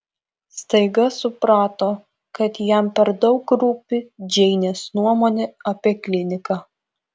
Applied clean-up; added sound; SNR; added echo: none; none; none; none.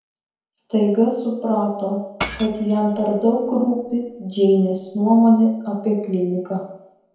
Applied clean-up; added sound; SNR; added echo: none; Shatter / Crushing; 15 dB; reverberation time 0.9 s.